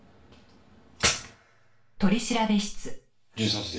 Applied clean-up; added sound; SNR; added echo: none; none; none; reverberation time 0.3 s.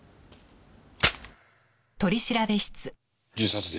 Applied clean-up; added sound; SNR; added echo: none; none; none; none.